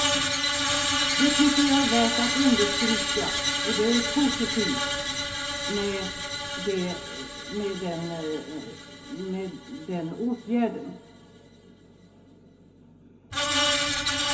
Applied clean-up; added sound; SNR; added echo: none; Screech; 0 dB; reverberation time 0.3 s.